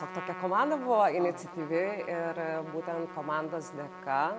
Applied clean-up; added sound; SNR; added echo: none; Trumpet; 13 dB; none.